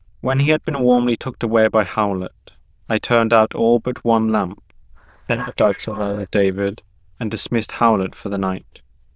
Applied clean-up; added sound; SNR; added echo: neural diffusion model UNIVERSE++.